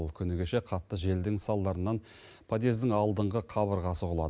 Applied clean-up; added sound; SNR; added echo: none; none; none; none.